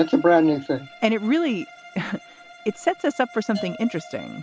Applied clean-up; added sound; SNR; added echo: none; Bell / Percussion + Bowed string instrument; 19 dB; none.